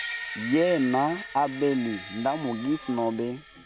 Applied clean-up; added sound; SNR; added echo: none; Screech; 10 dB; none.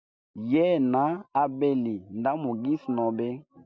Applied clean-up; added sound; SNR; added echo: none; none; none; none.